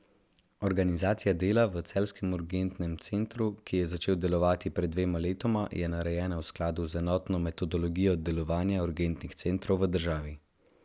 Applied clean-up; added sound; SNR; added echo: none; none; none; none.